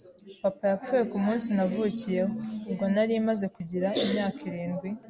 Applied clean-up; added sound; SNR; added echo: none; none; none; none.